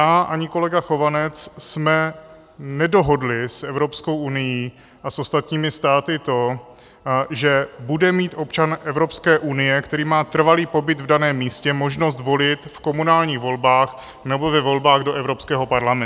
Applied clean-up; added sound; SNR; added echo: none; none; none; none.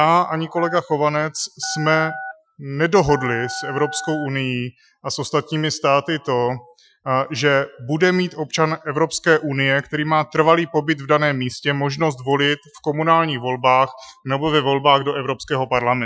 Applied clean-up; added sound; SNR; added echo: classical method Wiener filter.